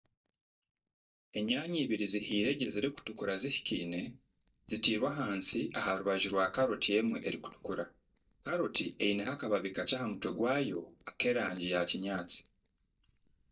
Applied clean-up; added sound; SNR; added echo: neural mask model DeepFilterNet 3.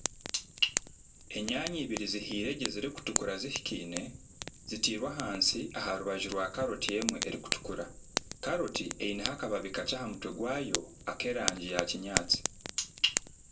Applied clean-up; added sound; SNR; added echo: none; Fire; 4 dB; reverberation time 0.2 s.